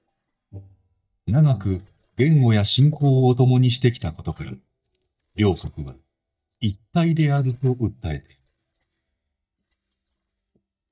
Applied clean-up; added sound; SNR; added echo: neural mask model DeepFilterNet 3.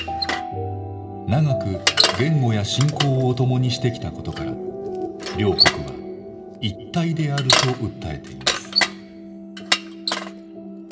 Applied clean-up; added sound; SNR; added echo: none; Bicycle; 2 dB; reverberation time 2.8 s.